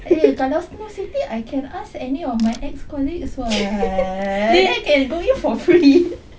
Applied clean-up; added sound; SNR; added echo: none; Crack; 16 dB; none.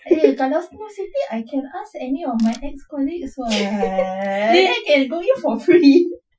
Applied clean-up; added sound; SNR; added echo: classical method Wiener filter.